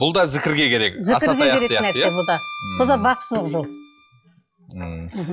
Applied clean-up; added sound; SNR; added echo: classical method log-MMSE.